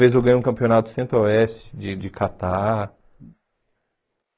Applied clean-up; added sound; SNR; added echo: neural mask model Resemble Enhance denoiser.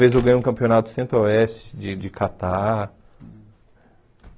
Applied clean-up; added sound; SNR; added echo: none; Slam; 15 dB; none.